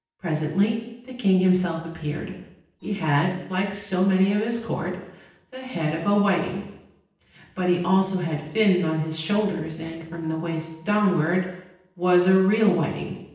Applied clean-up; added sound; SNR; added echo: neural separator model SepFormer DNS4.